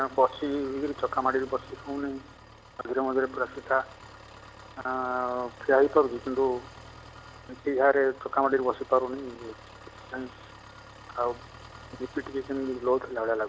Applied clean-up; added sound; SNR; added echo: none; Engine; 19 dB; none.